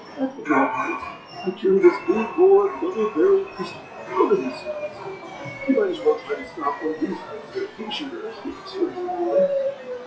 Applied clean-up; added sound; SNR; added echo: classical method WPE with log-MMSE.